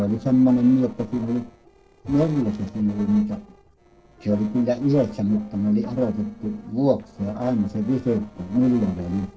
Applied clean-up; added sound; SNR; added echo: neural separator model SepFormer DNS4.